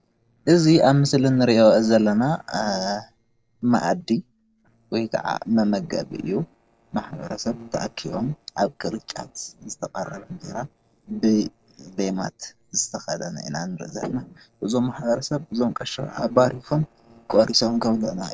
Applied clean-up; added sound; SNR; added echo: neural separator model SepFormer DNS4.